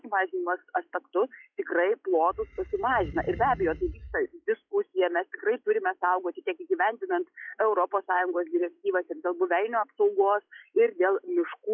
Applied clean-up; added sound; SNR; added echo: classical method log-MMSE.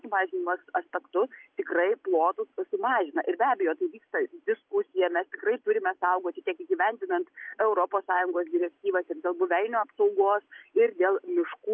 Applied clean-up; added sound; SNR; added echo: none; none; none; none.